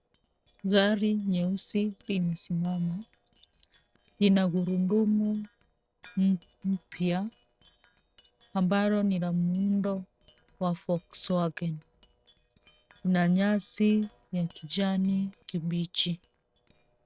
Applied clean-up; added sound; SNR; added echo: neural separator model SepFormer DNS4.